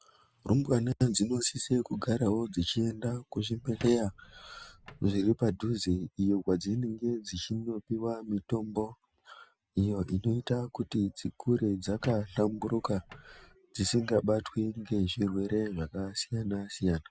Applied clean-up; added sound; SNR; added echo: none; Squeak; 19 dB; none.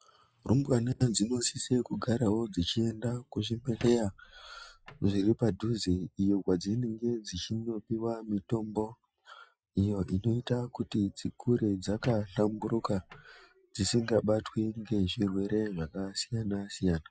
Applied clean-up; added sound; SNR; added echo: classical method log-MMSE.